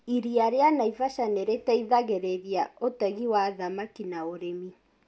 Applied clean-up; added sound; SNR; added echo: none; none; none; none.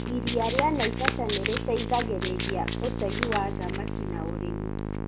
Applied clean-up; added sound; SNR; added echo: none; Domestic sounds, home sounds + Musical instrument; -2 dB; none.